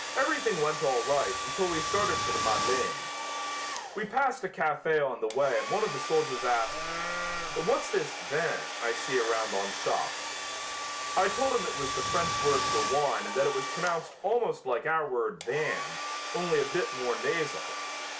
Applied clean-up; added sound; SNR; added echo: none; Domestic sounds, home sounds + Livestock, farm animals, working animals; 4 dB; none.